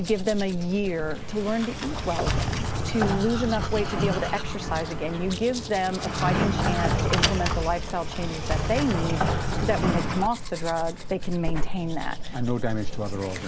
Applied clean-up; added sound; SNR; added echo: none; Sliding door + Domestic sounds, home sounds; -1 dB; none.